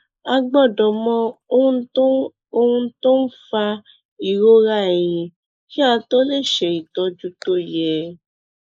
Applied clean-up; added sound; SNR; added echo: neural mask model Resemble Enhance denoiser.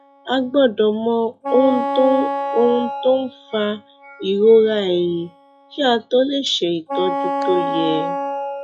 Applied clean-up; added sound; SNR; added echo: classical method log-MMSE.